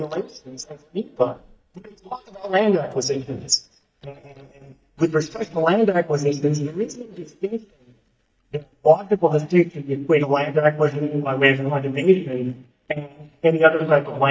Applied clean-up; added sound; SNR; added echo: neural mask model DeepFilterNet 3.